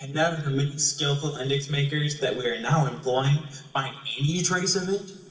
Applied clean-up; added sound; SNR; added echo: none; none; none; reverberation time 2.3 s.